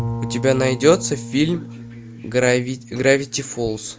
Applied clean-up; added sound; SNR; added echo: none; Bowed string instrument; 11 dB; none.